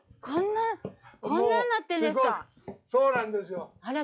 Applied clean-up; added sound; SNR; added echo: classical method log-MMSE.